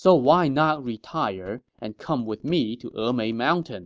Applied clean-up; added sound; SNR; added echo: none; none; none; none.